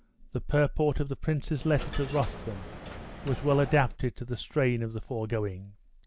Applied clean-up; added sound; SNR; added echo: none; Coin (dropping); 12 dB; none.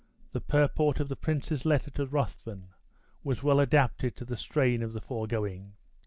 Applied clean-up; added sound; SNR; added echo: none; none; none; none.